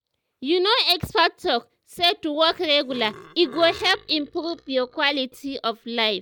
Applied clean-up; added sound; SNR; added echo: neural mask model DeepFilterNet 3.